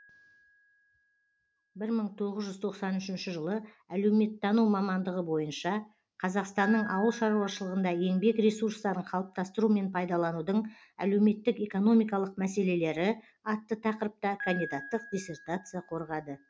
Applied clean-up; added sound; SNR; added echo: none; Piano; 19 dB; none.